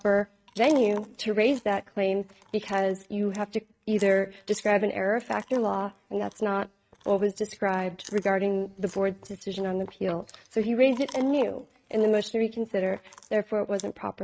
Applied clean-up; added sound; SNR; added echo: neural mask model RNNoise.